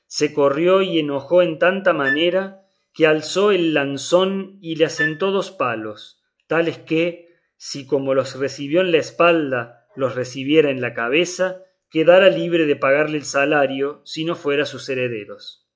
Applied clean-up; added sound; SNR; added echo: classical method log-MMSE.